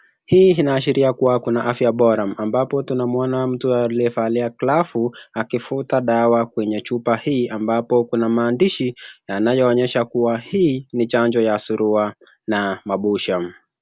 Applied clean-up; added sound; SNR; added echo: none; none; none; none.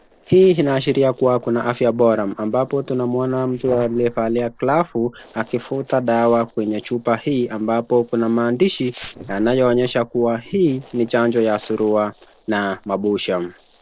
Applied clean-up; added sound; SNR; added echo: neural separator model SepFormer DNS4.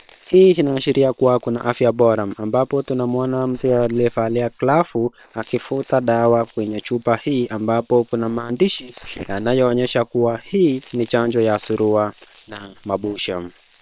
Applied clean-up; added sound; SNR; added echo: neural separator model SepFormer WHAM!.